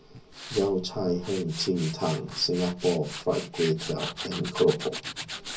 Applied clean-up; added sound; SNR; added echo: none; Tools; 11 dB; reverberation time 0.5 s.